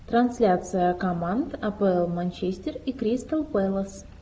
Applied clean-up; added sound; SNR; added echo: none; none; none; none.